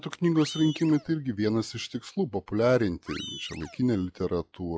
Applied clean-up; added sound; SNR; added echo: classical method log-MMSE.